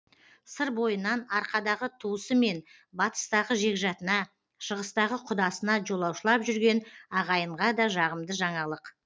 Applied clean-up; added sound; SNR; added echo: none; none; none; none.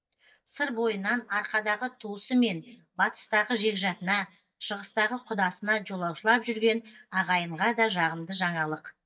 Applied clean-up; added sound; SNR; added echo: neural mask model DeepFilterNet 3.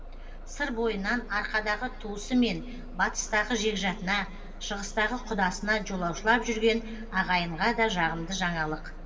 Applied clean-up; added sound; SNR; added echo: none; Bus; 11 dB; reverberation time 1.9 s.